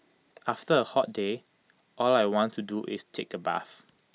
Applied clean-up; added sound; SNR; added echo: none; none; none; none.